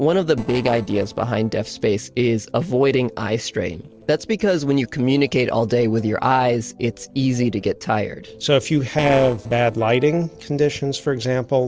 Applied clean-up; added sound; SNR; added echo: neural separator model SepFormer DNS4.